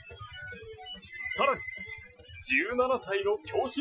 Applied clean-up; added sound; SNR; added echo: classical method Wiener filter.